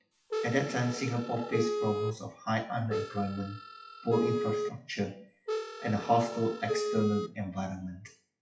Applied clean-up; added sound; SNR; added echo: classical method WPE with log-MMSE.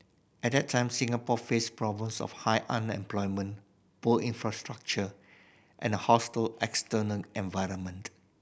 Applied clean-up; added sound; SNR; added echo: none; none; none; none.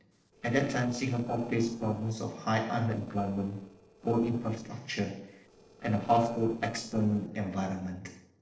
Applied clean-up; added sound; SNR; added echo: neural separator model SepFormer DNS4.